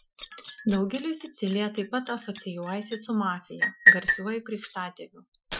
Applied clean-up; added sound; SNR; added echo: classical method Wiener filter.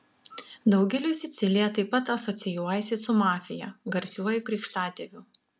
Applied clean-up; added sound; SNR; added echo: none; none; none; none.